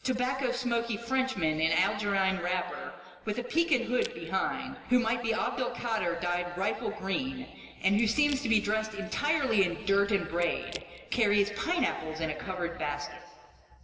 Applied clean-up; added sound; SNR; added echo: none; Crack / Crushing; 19 dB; reverberation time 2.3 s.